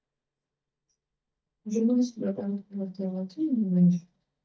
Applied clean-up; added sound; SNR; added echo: neural mask model DeepFilterNet 3.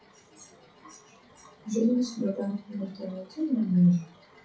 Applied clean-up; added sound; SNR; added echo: classical method WPE with log-MMSE.